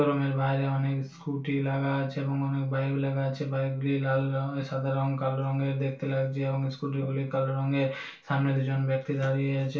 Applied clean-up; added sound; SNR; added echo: none; none; none; reverberation time 0.3 s.